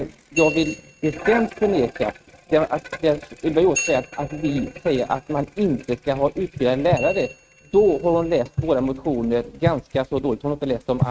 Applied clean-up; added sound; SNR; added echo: neural mask model RNNoise.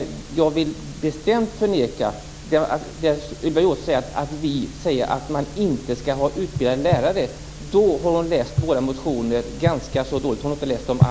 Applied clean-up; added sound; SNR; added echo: none; none; none; none.